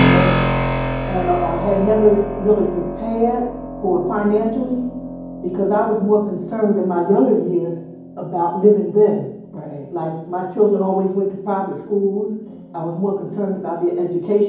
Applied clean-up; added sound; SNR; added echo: none; Keyboard (musical); 7 dB; reverberation time 1.2 s.